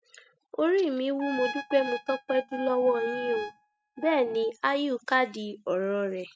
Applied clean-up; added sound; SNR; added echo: neural mask model RNNoise.